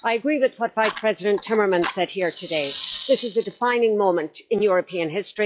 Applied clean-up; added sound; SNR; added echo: classical method log-MMSE.